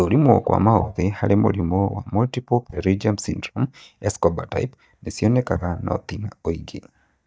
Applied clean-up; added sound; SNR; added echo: neural mask model DeepFilterNet 3.